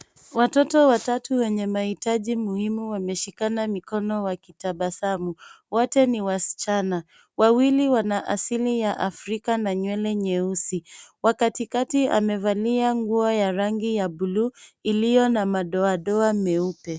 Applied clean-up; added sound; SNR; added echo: none; none; none; none.